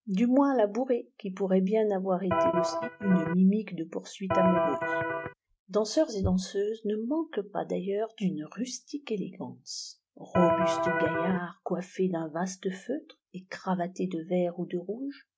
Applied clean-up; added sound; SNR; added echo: neural mask model RNNoise.